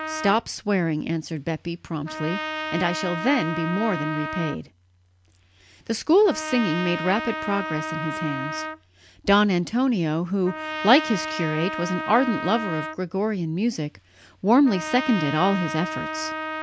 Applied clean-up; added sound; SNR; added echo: none; Trumpet; 8 dB; none.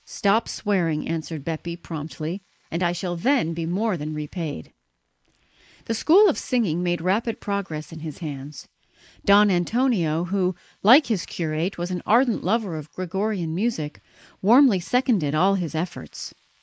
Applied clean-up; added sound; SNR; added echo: neural mask model Resemble Enhance denoiser.